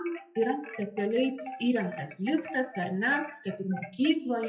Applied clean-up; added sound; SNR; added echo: classical method WPE with log-MMSE.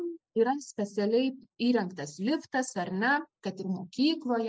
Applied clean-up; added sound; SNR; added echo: none; none; none; none.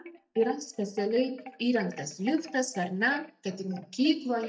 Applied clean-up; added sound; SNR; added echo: neural mask model DeepFilterNet 3.